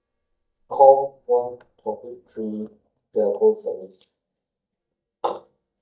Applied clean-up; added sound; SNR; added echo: neural mask model DeepFilterNet 3.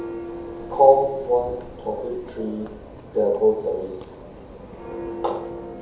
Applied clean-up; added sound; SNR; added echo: none; Church bell; 12 dB; reverberation time 0.7 s.